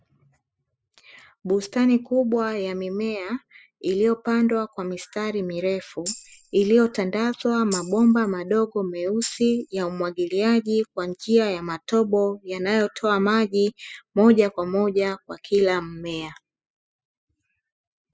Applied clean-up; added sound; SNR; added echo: classical method spectral subtraction.